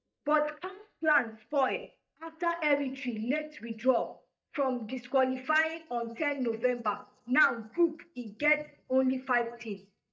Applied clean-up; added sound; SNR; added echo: neural mask model DeepFilterNet 3.